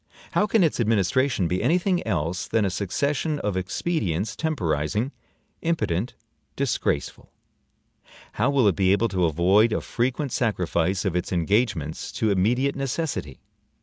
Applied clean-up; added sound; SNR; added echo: none; none; none; none.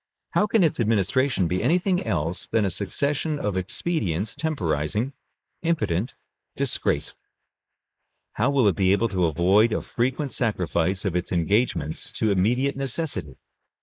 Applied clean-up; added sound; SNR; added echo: neural mask model Resemble Enhance denoiser.